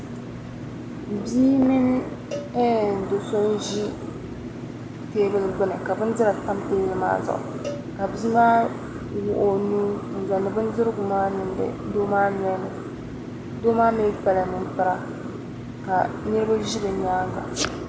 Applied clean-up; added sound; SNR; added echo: none; Cowbell + Engine / Mechanisms; 12 dB; none.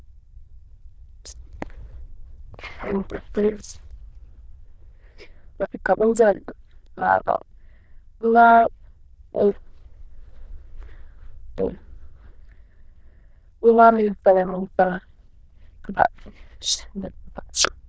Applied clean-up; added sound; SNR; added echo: neural diffusion model UNIVERSE++.